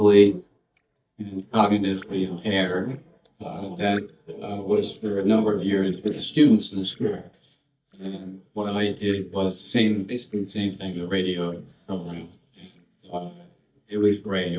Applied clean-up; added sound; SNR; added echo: neural mask model DeepFilterNet 3.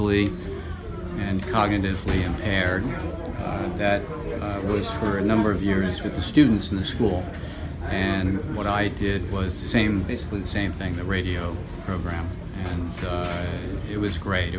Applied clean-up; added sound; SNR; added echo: none; none; none; none.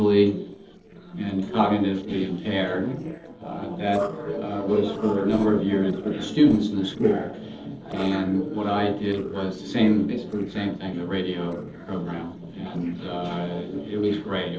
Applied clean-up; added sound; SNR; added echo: neural separator model SepFormer DNS4.